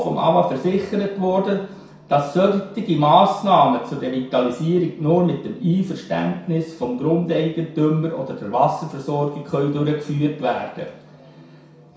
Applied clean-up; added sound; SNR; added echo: none; none; none; reverberation time 0.6 s.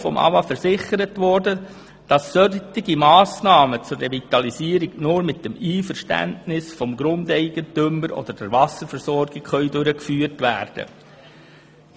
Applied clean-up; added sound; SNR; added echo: none; none; none; none.